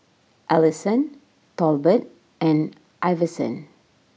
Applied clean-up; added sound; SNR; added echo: none; none; none; none.